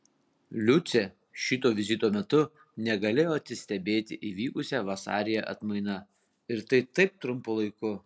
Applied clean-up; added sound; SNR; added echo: none; none; none; none.